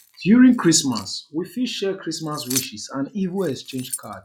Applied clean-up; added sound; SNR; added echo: classical method log-MMSE.